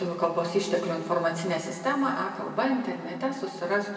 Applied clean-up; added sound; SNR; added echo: none; none; none; reverberation time 2.0 s.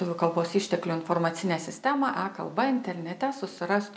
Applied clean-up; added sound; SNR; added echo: none; none; none; none.